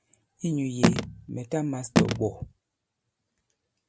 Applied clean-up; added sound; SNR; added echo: none; Telephone; -5 dB; none.